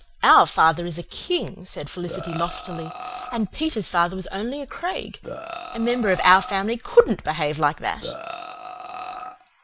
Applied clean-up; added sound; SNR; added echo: none; Burping, eructation; 11 dB; none.